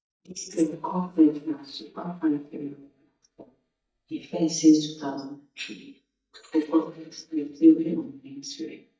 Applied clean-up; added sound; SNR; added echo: neural mask model DeepFilterNet 3.